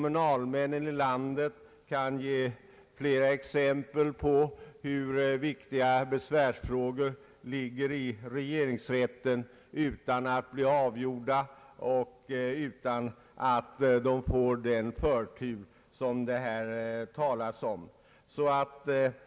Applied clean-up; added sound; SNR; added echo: none; none; none; none.